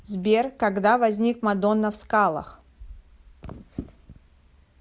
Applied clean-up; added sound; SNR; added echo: none; none; none; none.